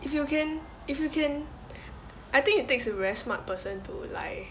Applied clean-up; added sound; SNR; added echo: none; none; none; none.